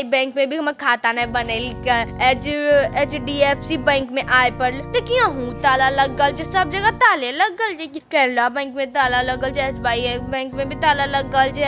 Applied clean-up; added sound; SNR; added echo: none; Organ; 13 dB; none.